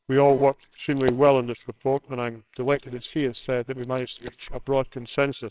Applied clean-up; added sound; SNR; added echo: neural separator model SepFormer WHAMR!.